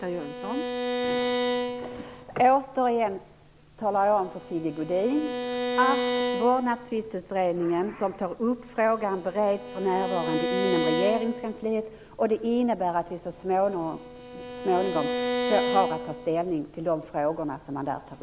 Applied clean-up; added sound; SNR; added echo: none; Bowed string instrument; 5 dB; none.